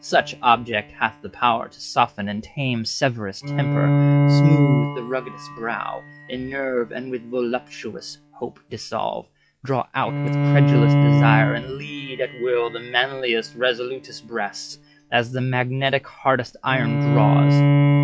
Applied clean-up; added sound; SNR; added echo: classical method log-MMSE.